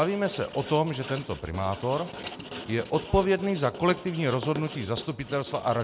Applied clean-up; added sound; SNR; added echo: none; Writing; 13 dB; none.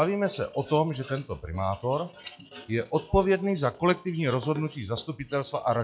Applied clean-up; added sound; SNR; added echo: classical method log-MMSE.